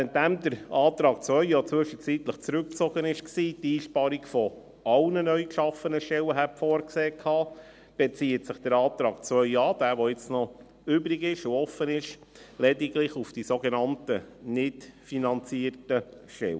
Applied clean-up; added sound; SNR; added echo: none; none; none; none.